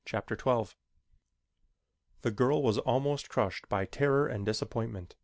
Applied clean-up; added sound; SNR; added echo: none; none; none; none.